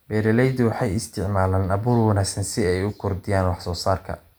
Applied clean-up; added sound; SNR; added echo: none; none; none; none.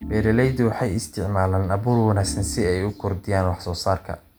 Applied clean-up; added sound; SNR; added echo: none; Organ; 15 dB; none.